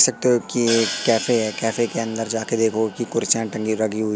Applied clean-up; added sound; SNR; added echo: none; Hi-hat; 12 dB; none.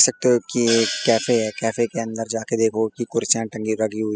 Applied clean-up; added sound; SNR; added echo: classical method spectral subtraction.